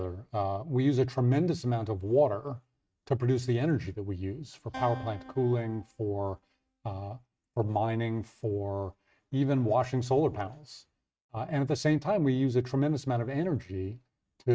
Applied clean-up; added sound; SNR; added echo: neural mask model RNNoise.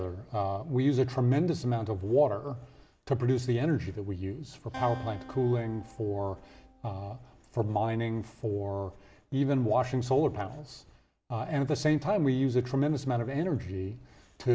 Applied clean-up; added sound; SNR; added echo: none; Acoustic guitar; 18 dB; none.